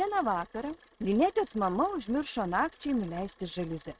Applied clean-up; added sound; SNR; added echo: neural mask model RNNoise.